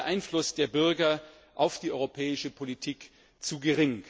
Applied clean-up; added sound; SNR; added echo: none; none; none; none.